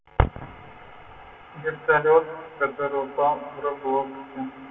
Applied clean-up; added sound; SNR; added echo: none; none; none; reverberation time 1.8 s.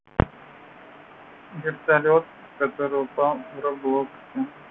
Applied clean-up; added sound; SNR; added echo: none; none; none; none.